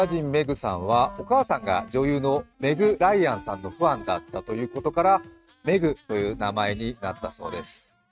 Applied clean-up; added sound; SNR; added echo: neural mask model RNNoise.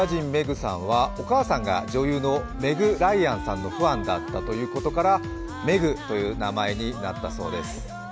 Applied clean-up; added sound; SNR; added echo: none; Wind instrument, woodwind instrument; 12 dB; none.